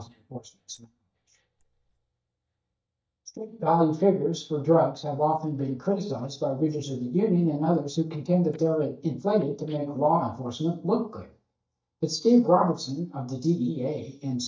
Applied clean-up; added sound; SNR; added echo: neural mask model DeepFilterNet 3.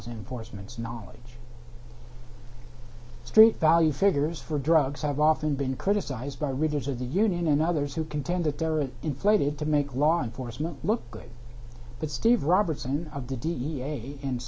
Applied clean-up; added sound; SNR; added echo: none; none; none; none.